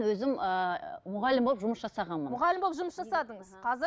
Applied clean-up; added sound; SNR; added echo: none; none; none; none.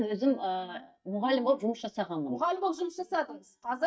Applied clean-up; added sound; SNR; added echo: neural mask model DeepFilterNet 3.